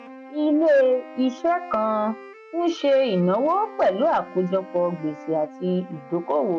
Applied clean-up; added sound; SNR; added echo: none; Wind instrument, woodwind instrument + Wind instrument, woodwind instrument; 18 dB; none.